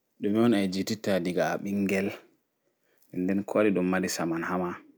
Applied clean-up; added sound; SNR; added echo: none; none; none; none.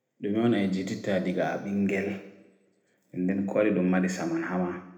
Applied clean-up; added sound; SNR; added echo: none; none; none; reverberation time 0.9 s.